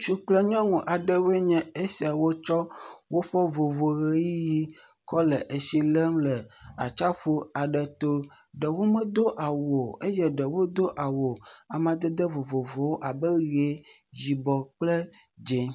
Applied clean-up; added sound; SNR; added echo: none; none; none; none.